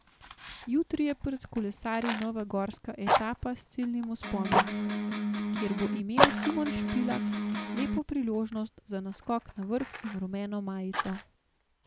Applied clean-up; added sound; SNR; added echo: none; Electric guitar + Fire; 0 dB; none.